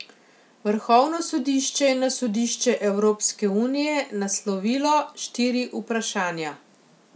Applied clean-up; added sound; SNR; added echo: none; none; none; none.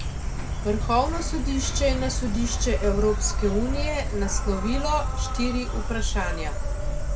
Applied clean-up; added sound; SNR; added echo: none; Insect; -2 dB; reverberation time 1.5 s.